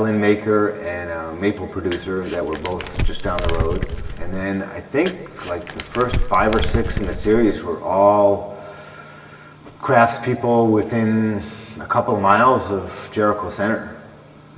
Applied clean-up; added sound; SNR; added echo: none; Crumpling, crinkling; 4 dB; reverberation time 1.9 s.